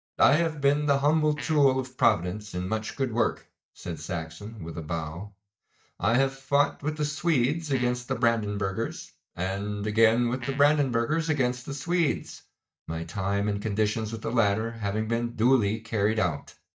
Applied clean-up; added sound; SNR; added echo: neural mask model DeepFilterNet 3.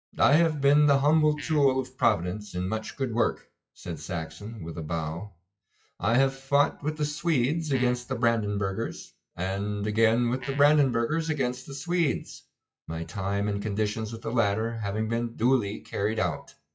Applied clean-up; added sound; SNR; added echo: classical method WPE with log-MMSE.